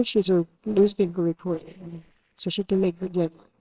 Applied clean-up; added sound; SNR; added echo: neural separator model SepFormer WHAMR!.